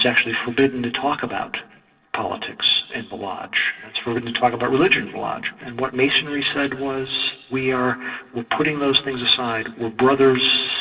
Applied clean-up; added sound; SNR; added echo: neural separator model SepFormer DNS4.